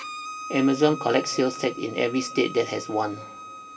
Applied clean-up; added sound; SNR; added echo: none; Bowed string instrument; 13 dB; reverberation time 1.4 s.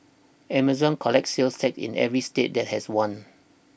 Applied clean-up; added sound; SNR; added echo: none; none; none; none.